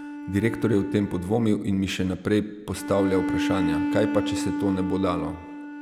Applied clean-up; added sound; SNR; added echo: none; Bowed string instrument; 4 dB; none.